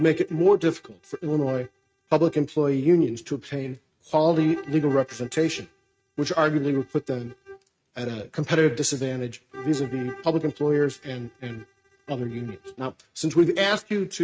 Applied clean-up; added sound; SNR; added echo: neural mask model RNNoise.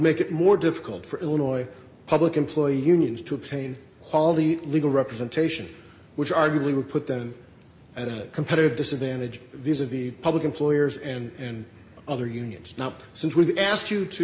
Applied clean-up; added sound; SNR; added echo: none; none; none; none.